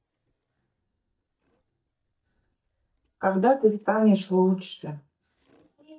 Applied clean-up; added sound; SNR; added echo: neural mask model DeepFilterNet 3.